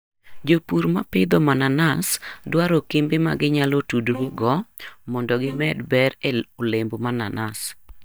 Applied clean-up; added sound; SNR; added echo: neural mask model DeepFilterNet 3.